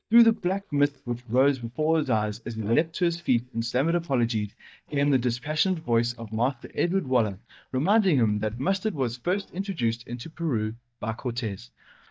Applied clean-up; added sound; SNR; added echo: neural mask model DeepFilterNet 3.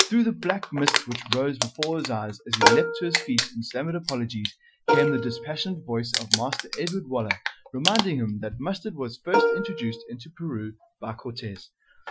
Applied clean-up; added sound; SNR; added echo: classical method Wiener filter.